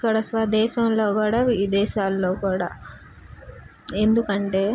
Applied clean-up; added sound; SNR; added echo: none; none; none; none.